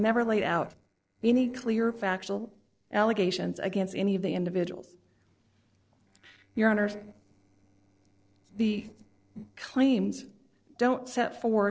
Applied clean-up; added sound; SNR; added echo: neural separator model SepFormer DNS4.